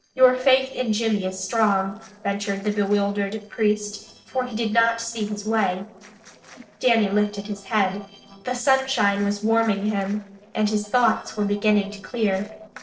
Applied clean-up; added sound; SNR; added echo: neural separator model SepFormer DNS4.